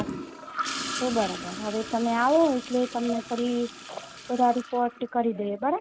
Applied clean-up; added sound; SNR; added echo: none; Toilet flush / Gurgling; 11 dB; none.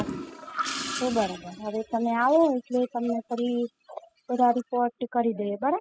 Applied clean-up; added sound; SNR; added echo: classical method spectral subtraction.